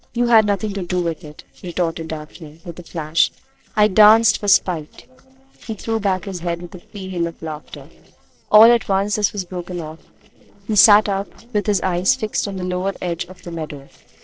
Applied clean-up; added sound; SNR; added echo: neural separator model SepFormer DNS4.